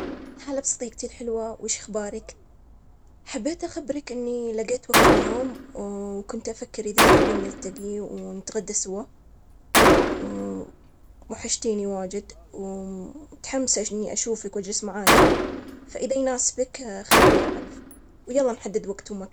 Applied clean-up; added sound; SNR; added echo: none; Gunshot, gunfire; -5 dB; none.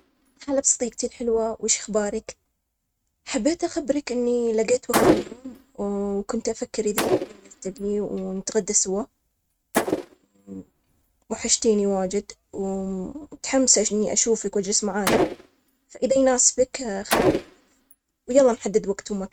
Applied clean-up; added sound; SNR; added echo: neural mask model RNNoise.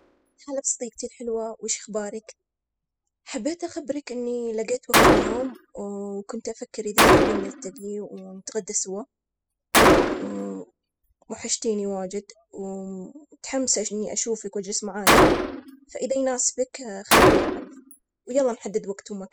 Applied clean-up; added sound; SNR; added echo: classical method spectral subtraction.